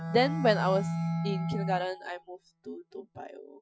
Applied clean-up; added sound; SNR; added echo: classical method Wiener filter.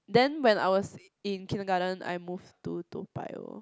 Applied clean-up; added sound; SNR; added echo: none; none; none; none.